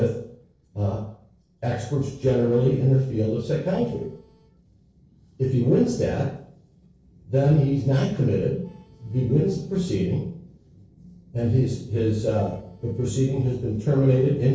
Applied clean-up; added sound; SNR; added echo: neural separator model SepFormer DNS4.